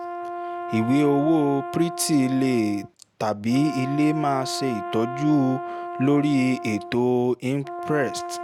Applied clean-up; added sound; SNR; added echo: none; Brass instrument; 10 dB; none.